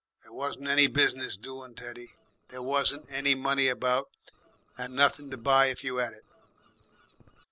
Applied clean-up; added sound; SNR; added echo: neural separator model SepFormer DNS4.